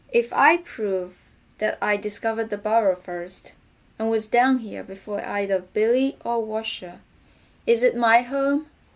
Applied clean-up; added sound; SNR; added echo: none; none; none; none.